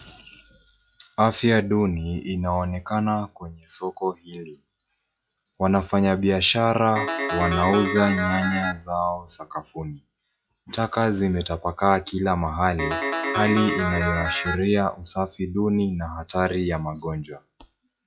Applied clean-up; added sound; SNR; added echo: classical method log-MMSE.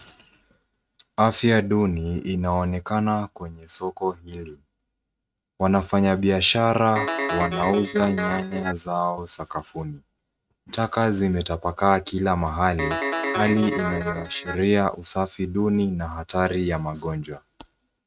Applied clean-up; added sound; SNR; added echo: neural mask model RNNoise.